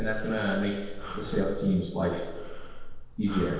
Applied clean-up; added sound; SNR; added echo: none; Breathing; 6 dB; reverberation time 1.2 s.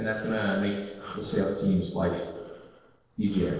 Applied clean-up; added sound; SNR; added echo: neural separator model SepFormer DNS4.